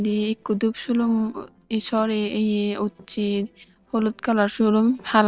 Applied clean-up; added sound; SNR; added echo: neural separator model SepFormer DNS4.